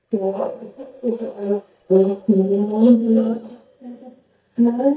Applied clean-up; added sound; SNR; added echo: neural mask model DeepFilterNet 3.